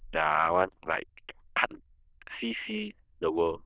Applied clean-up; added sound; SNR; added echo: neural diffusion model UNIVERSE++.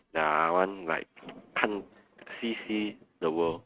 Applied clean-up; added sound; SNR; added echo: neural mask model RNNoise.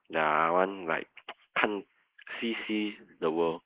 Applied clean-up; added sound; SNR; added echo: neural mask model Resemble Enhance denoiser.